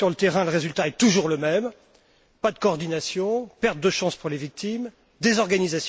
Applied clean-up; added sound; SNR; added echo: none; none; none; none.